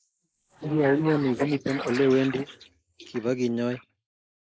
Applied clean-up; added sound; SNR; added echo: neural mask model Resemble Enhance denoiser.